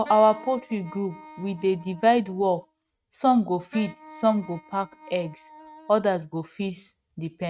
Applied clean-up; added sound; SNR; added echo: neural mask model RNNoise.